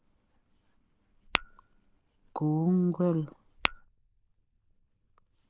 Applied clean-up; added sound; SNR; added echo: neural diffusion model UNIVERSE++.